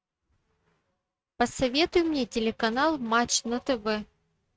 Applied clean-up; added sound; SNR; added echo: neural mask model RNNoise.